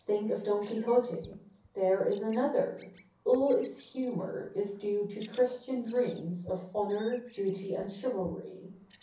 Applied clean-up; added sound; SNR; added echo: none; Bird vocalization, bird call, bird song; 20 dB; reverberation time 0.6 s.